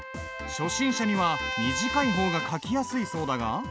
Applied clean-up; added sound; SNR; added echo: none; Trumpet; 6 dB; none.